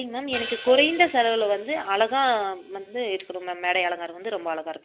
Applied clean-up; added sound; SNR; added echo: none; Hi-hat; 16 dB; none.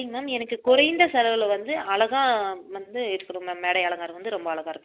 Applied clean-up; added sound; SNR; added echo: none; none; none; none.